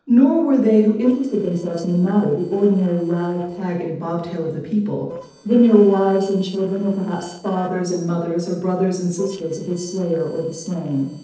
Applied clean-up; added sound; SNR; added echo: neural separator model SepFormer DNS4.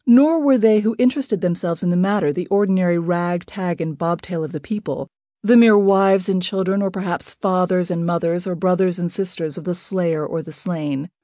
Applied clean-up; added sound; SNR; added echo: none; none; none; none.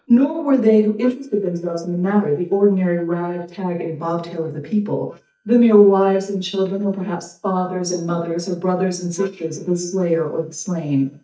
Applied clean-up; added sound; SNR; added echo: neural mask model DeepFilterNet 3.